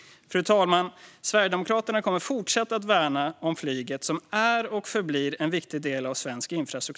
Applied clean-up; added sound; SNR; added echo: none; none; none; none.